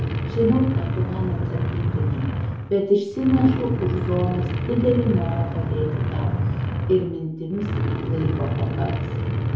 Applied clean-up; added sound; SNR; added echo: none; Truck; -1 dB; reverberation time 2.6 s.